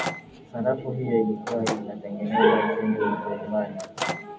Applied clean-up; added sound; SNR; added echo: none; Microwave oven; 11 dB; reverberation time 0.4 s.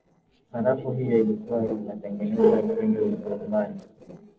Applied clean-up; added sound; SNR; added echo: neural separator model SepFormer DNS4.